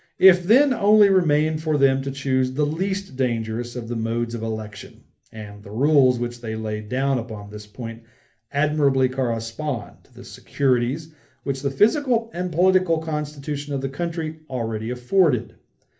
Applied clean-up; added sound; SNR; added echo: none; none; none; reverberation time 0.3 s.